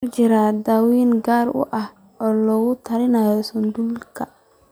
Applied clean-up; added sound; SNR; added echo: none; none; none; none.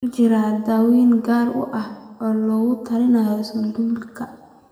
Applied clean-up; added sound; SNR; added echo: none; none; none; reverberation time 1.0 s.